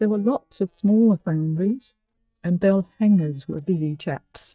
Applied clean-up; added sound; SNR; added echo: neural mask model DeepFilterNet 3.